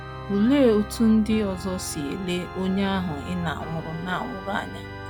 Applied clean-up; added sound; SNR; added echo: none; Organ; 11 dB; none.